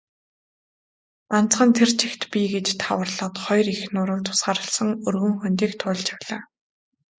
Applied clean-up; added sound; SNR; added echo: none; none; none; none.